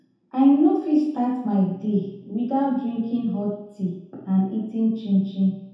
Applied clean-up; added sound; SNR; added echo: none; none; none; reverberation time 0.8 s.